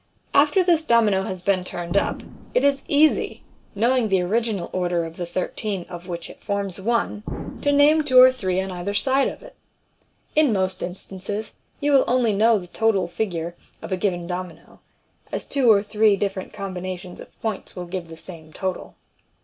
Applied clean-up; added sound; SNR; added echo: none; Explosion; 13 dB; none.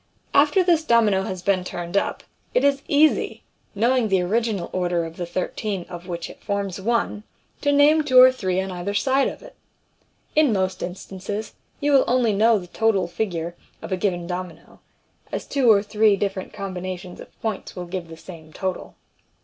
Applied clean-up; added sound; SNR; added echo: none; none; none; none.